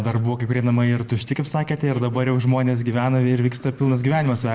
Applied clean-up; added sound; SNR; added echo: neural separator model SepFormer DNS4.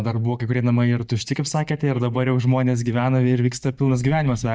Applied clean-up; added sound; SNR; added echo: neural mask model DeepFilterNet 3.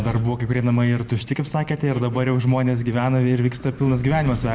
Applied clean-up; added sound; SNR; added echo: none; Wind; 17 dB; reverberation time 1.8 s.